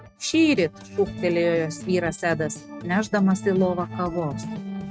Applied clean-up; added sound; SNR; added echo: neural mask model RNNoise.